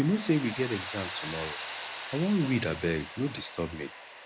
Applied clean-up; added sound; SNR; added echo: none; Tools; 10 dB; none.